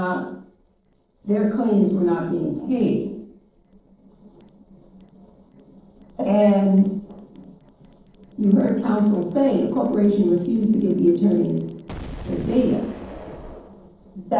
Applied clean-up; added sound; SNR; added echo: neural separator model SepFormer DNS4.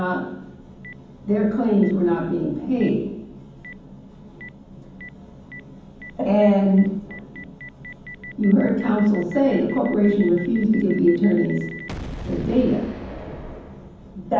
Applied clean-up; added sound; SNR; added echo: none; Boom; 17 dB; reverberation time 1.2 s.